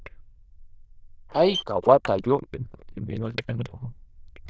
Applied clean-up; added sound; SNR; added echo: neural diffusion model UNIVERSE++.